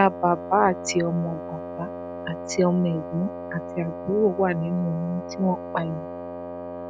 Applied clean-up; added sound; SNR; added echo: none; Wind instrument, woodwind instrument; 9 dB; none.